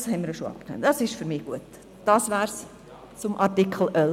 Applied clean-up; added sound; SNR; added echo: none; none; none; none.